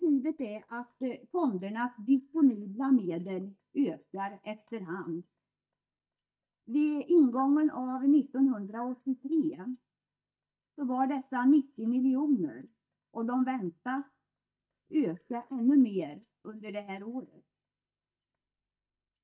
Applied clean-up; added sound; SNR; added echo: neural mask model DeepFilterNet 3.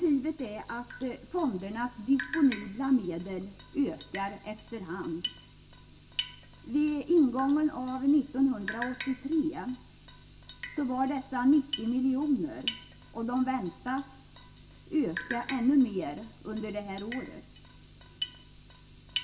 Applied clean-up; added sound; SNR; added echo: none; Drip; 14 dB; reverberation time 0.2 s.